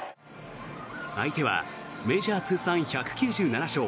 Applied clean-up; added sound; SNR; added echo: none; none; none; none.